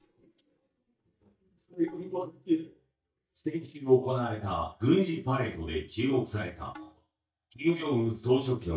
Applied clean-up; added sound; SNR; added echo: neural mask model DeepFilterNet 3.